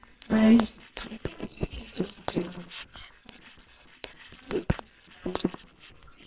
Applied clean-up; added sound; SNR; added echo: neural separator model SepFormer WHAMR!.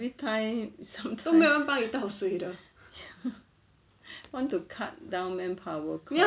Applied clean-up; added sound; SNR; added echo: none; none; none; none.